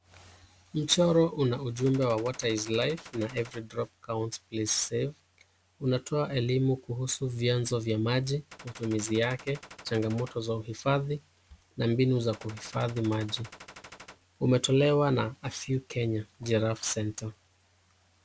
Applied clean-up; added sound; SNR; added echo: none; Gunshot, gunfire; 19 dB; none.